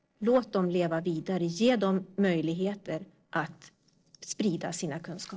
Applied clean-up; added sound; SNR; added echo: neural separator model SepFormer DNS4.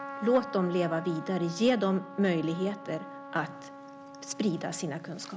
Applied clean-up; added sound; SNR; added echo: none; Trumpet; 13 dB; none.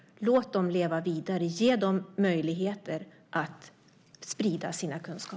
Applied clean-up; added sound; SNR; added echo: none; none; none; none.